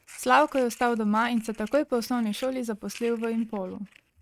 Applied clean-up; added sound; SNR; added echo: neural mask model RNNoise.